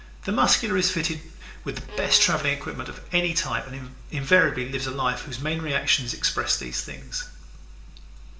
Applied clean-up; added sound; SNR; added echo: none; Bowed string instrument; 17 dB; reverberation time 1.9 s.